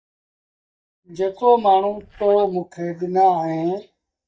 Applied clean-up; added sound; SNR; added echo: neural mask model DeepFilterNet 3.